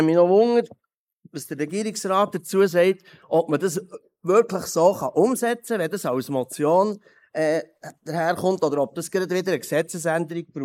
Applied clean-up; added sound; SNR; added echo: neural mask model Resemble Enhance denoiser.